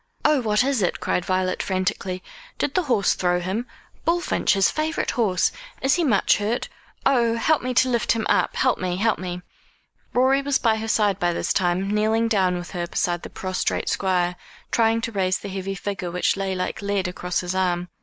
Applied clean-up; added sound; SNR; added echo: neural mask model Resemble Enhance denoiser.